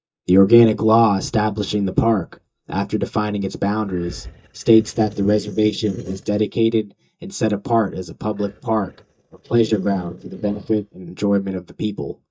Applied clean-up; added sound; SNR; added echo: neural mask model DeepFilterNet 3.